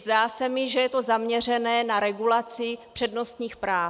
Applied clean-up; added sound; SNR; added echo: none; none; none; none.